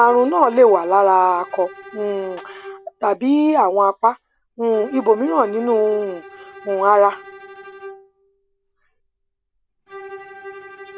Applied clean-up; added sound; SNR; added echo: none; Bowed string instrument; 20 dB; none.